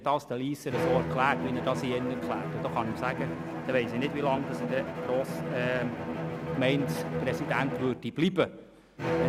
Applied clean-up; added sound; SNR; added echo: none; Bowed string instrument; 2 dB; none.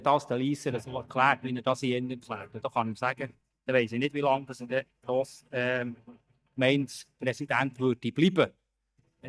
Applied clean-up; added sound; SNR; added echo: neural mask model DeepFilterNet 3.